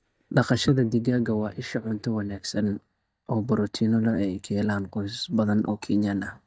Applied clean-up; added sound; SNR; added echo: neural mask model DeepFilterNet 3.